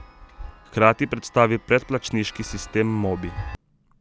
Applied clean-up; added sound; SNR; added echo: none; Chime; 16 dB; none.